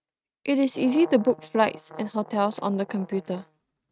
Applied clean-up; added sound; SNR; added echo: neural mask model RNNoise.